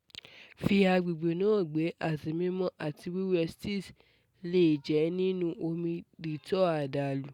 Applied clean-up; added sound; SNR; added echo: none; none; none; none.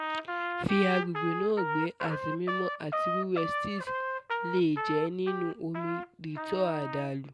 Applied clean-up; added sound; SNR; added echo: none; Trumpet; 3 dB; none.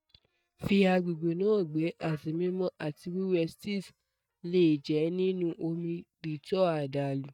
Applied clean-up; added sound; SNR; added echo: neural mask model DeepFilterNet 3.